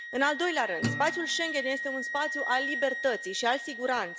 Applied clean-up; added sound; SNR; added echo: none; Guitar + Wind instrument, woodwind instrument; 5 dB; none.